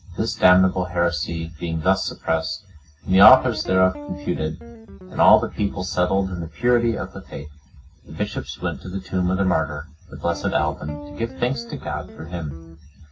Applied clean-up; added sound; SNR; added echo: none; Guitar; 16 dB; reverberation time 0.4 s.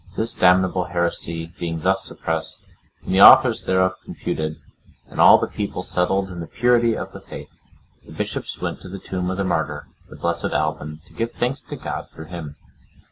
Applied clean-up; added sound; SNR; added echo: none; none; none; none.